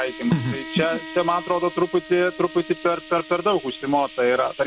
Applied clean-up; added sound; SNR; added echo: none; Bowed string instrument + Frying (food); 15 dB; none.